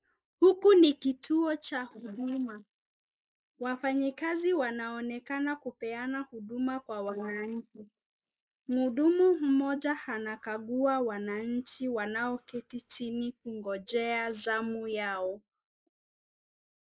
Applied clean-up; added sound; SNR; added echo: neural mask model Resemble Enhance denoiser.